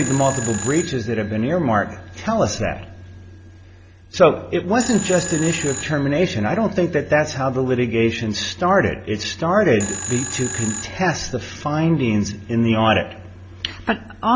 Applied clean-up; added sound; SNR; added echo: none; Telephone; 14 dB; none.